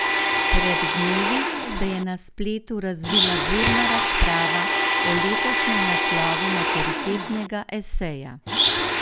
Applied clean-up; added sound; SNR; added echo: none; Domestic sounds, home sounds; -3 dB; none.